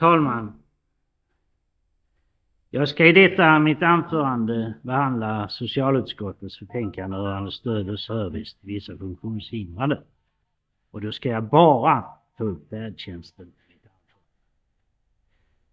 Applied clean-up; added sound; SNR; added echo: neural mask model DeepFilterNet 3.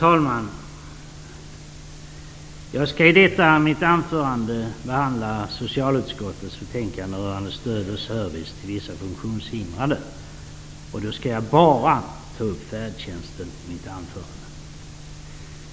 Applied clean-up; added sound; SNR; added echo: none; none; none; none.